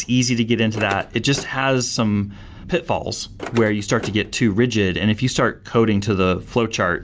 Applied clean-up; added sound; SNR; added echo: none; Car; 14 dB; none.